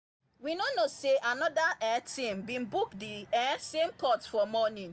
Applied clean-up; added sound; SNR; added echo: none; none; none; none.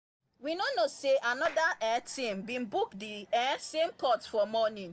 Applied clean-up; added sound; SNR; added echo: neural separator model SepFormer DNS4.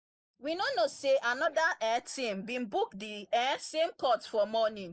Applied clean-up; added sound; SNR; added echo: neural mask model Resemble Enhance denoiser.